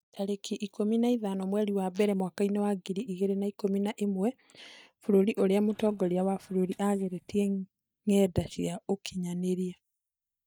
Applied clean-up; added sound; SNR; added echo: neural mask model DeepFilterNet 3.